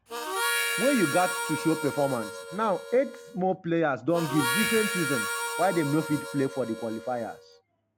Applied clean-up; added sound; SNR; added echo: none; Harmonica; 4 dB; none.